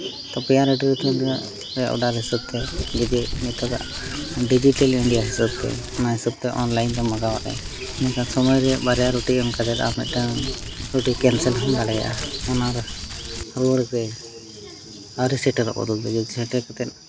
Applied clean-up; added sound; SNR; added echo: none; Crumpling, crinkling + Dog; 10 dB; none.